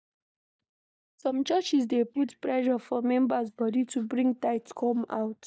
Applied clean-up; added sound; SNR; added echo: neural mask model DeepFilterNet 3.